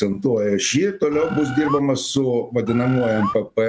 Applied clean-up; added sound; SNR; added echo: none; Bird; 9 dB; none.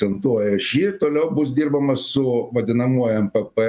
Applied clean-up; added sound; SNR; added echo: none; none; none; none.